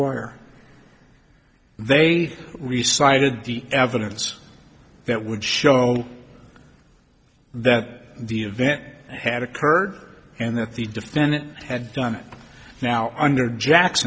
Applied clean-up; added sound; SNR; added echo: none; none; none; none.